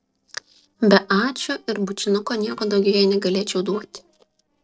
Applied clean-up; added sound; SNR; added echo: neural separator model SepFormer DNS4.